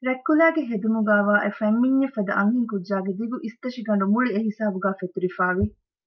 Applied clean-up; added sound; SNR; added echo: none; none; none; none.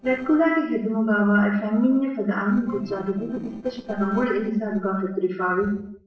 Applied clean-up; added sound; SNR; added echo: neural separator model SepFormer DNS4.